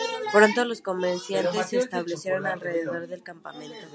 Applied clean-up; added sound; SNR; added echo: none; none; none; none.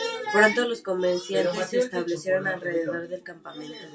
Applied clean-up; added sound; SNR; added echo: none; none; none; reverberation time 0.1 s.